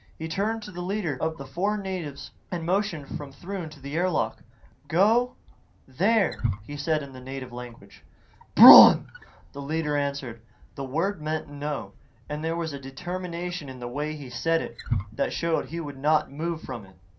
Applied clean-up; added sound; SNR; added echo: none; Wild animals; 15 dB; reverberation time 0.3 s.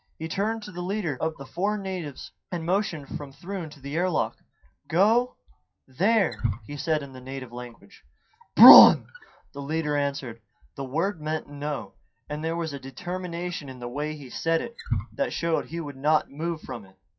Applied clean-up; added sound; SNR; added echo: classical method WPE with log-MMSE.